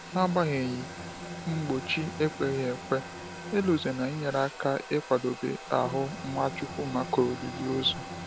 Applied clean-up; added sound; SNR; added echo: none; Bowed string instrument + Domestic sounds, home sounds; 10 dB; none.